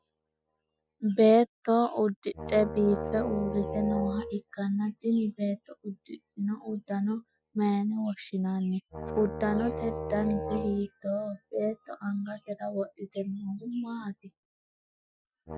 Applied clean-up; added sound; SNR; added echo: classical method Wiener filter.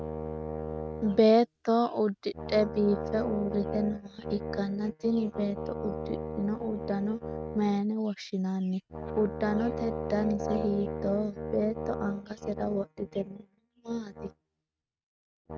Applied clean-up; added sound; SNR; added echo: neural mask model RNNoise.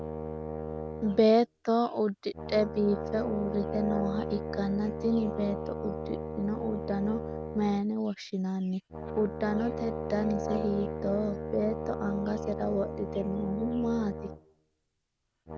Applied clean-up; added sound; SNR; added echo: none; Brass instrument; 6 dB; none.